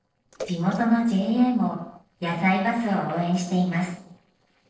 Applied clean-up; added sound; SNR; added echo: neural separator model SepFormer DNS4.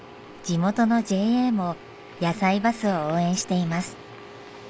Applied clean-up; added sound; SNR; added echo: none; none; none; none.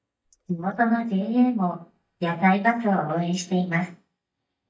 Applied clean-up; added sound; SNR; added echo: neural mask model DeepFilterNet 3.